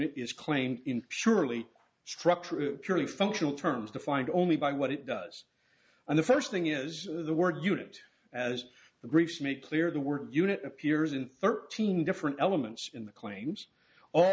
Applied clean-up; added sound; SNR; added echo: none; none; none; none.